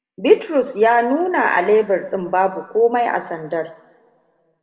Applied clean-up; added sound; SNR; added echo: none; none; none; reverberation time 0.9 s.